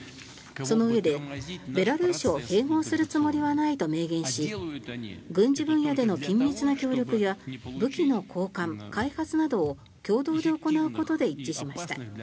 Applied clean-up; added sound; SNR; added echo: none; none; none; none.